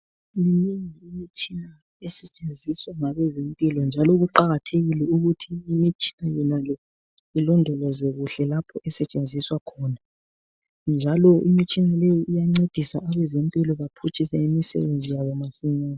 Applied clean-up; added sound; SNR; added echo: none; none; none; none.